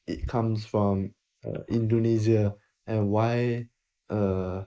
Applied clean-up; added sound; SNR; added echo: neural mask model Resemble Enhance denoiser.